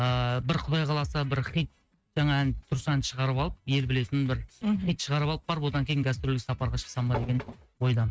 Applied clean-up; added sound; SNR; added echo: neural mask model RNNoise.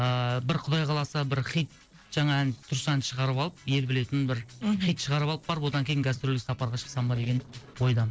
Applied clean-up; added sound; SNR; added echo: neural separator model SepFormer DNS4.